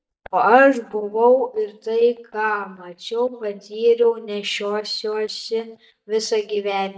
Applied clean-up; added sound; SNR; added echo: neural mask model DeepFilterNet 3.